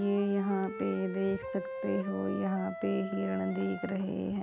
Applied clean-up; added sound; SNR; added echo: none; Wind instrument, woodwind instrument; 10 dB; none.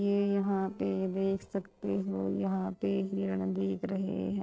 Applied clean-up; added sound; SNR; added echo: neural separator model SepFormer DNS4.